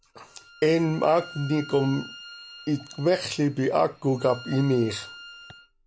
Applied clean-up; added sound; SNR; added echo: none; Bowed string instrument; 19 dB; none.